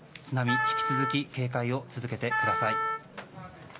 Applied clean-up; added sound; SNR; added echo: none; Wind instrument, woodwind instrument; -1 dB; none.